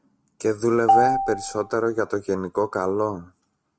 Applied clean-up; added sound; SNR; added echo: none; Marimba, xylophone; 0 dB; none.